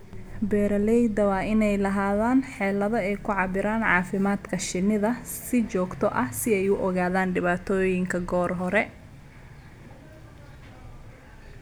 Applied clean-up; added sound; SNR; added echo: none; none; none; none.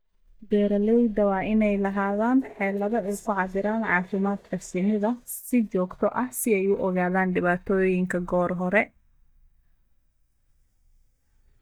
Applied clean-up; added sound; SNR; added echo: neural mask model DeepFilterNet 3.